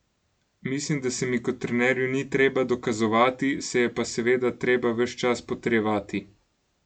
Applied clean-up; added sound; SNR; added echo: none; none; none; none.